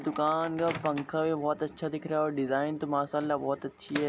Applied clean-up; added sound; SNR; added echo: none; Microwave oven; 15 dB; none.